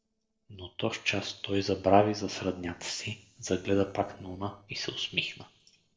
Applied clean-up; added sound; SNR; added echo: neural separator model SepFormer DNS4.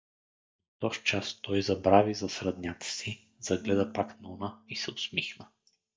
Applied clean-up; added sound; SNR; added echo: neural mask model DeepFilterNet 3.